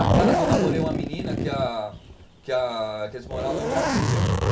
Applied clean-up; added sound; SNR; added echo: none; Zipper (clothing); -5 dB; reverberation time 0.2 s.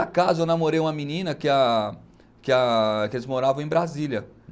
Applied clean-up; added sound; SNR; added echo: none; none; none; none.